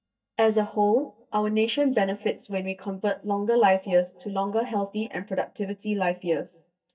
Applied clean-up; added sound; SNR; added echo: neural mask model DeepFilterNet 3.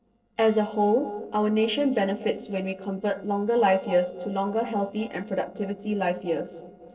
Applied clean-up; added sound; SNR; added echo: neural separator model SepFormer DNS4.